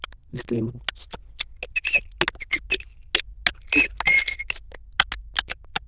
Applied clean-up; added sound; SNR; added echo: neural diffusion model UNIVERSE++.